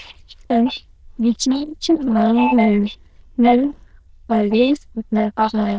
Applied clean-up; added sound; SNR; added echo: neural diffusion model UNIVERSE++.